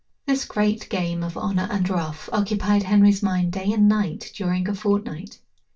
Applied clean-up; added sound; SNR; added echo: none; Water / Splash, splatter; 20 dB; reverberation time 0.2 s.